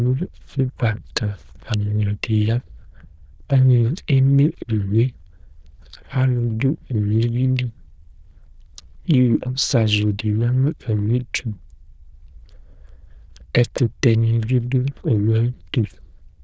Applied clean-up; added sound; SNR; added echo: neural diffusion model UNIVERSE++.